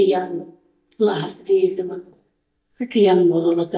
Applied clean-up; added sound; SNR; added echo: neural mask model DeepFilterNet 3.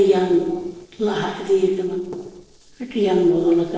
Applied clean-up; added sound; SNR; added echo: neural separator model SepFormer DNS4.